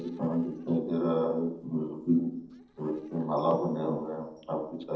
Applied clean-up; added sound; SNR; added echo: neural separator model SepFormer DNS4.